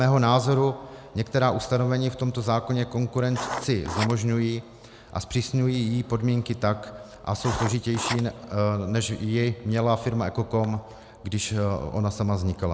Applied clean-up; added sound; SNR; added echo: none; Writing; 8 dB; none.